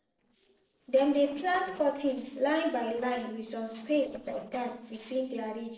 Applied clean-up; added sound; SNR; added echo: neural separator model SepFormer DNS4.